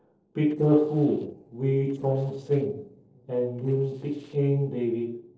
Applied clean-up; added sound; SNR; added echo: neural separator model SepFormer DNS4.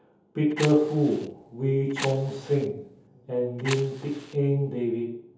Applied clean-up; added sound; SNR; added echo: none; Fire; 14 dB; reverberation time 0.7 s.